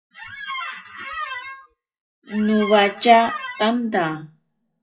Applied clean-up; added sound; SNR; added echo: classical method WPE with log-MMSE.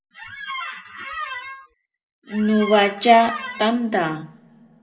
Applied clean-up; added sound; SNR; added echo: none; Squeak; 11 dB; reverberation time 0.7 s.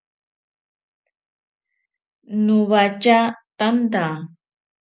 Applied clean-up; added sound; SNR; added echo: none; none; none; none.